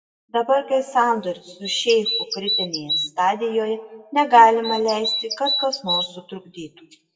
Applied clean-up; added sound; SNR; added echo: classical method WPE with log-MMSE.